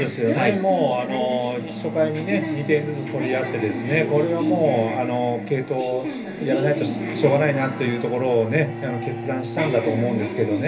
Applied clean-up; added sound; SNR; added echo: none; Bowed string instrument; 13 dB; reverberation time 0.3 s.